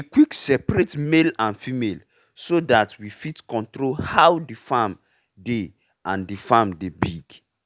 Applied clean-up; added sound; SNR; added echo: none; none; none; none.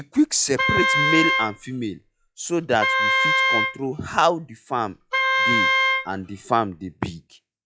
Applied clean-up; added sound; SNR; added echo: classical method log-MMSE.